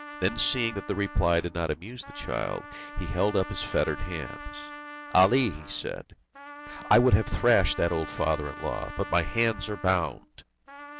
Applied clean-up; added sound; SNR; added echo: none; Trumpet; 15 dB; none.